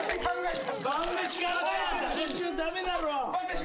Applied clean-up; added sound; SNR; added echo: none; Chewing, mastication; 11 dB; none.